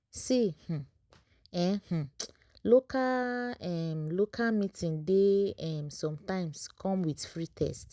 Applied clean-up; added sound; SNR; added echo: none; none; none; none.